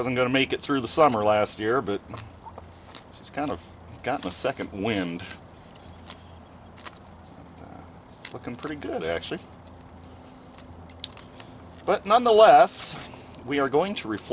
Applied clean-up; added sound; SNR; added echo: none; none; none; none.